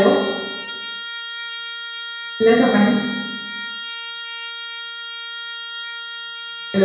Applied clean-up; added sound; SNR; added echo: none; Trumpet; 8 dB; reverberation time 1.0 s.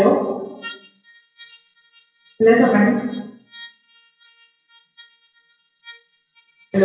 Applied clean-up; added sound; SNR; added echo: classical method WPE with log-MMSE.